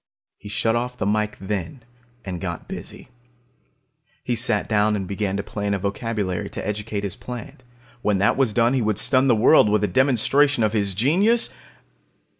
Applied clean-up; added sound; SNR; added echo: none; none; none; none.